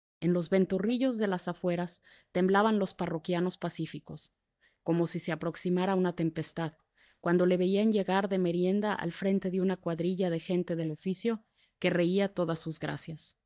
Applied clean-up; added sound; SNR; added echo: neural mask model DeepFilterNet 3.